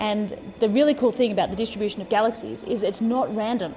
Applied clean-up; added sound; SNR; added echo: none; none; none; none.